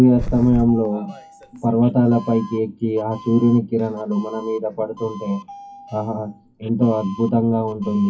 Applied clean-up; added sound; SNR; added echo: classical method WPE with log-MMSE.